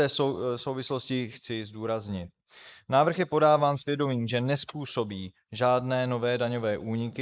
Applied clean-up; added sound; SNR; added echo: neural mask model Resemble Enhance denoiser.